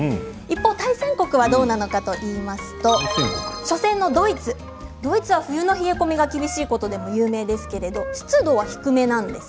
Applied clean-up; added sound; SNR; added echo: none; Wind instrument, woodwind instrument; 17 dB; none.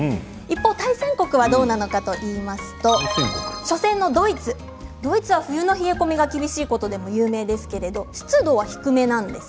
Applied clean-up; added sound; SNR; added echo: none; none; none; none.